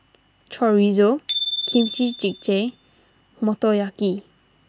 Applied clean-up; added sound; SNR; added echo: none; Bicycle bell; 8 dB; none.